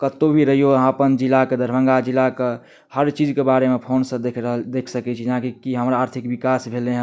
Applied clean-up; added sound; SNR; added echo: none; none; none; none.